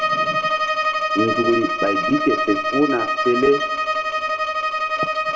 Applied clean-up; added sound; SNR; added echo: none; Bowed string instrument; -2 dB; reverberation time 0.8 s.